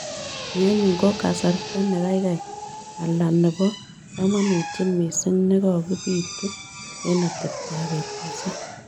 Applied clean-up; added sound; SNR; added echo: none; Drill; 11 dB; none.